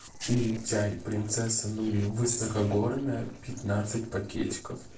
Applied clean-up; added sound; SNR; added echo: neural separator model SepFormer DNS4.